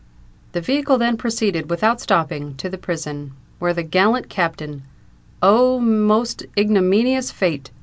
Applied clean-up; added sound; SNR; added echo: none; none; none; none.